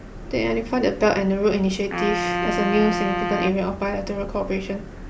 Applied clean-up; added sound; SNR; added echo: none; Wind instrument, woodwind instrument; 5 dB; none.